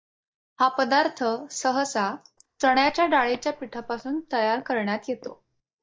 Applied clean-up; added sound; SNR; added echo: neural mask model DeepFilterNet 3.